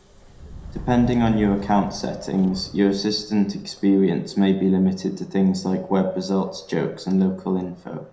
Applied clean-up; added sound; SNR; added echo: none; Subway, metro, underground; 19 dB; reverberation time 0.2 s.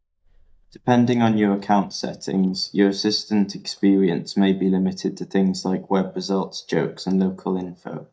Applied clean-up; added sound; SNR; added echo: neural mask model DeepFilterNet 3.